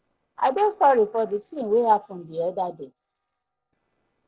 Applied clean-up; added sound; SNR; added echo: neural separator model SepFormer DNS4.